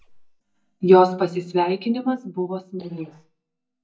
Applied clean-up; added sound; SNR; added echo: neural mask model DeepFilterNet 3.